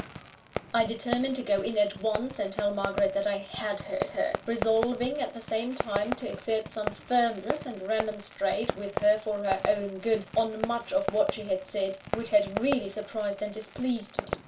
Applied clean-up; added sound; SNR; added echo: none; Fireworks; 8 dB; reverberation time 0.2 s.